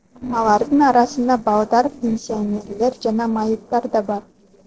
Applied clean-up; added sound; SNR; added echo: neural separator model SepFormer DNS4.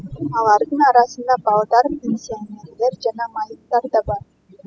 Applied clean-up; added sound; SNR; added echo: classical method spectral subtraction.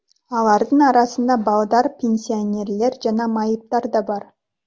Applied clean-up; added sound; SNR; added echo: none; none; none; none.